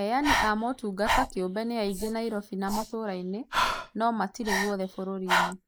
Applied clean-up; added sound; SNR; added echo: neural mask model Resemble Enhance denoiser.